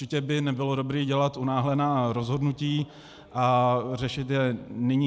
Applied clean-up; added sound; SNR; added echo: none; none; none; none.